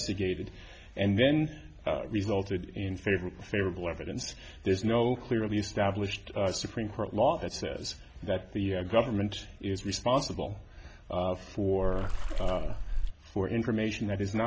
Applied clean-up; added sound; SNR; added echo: none; Water / Splash, splatter; -2 dB; none.